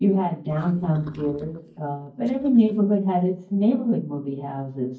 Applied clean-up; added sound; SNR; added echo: neural mask model DeepFilterNet 3.